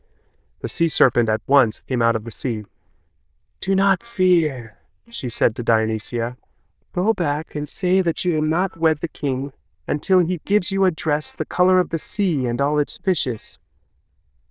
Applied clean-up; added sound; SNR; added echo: neural diffusion model UNIVERSE++.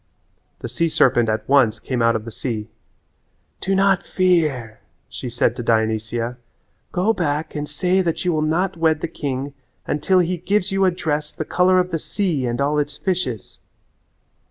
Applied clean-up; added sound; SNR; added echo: none; none; none; none.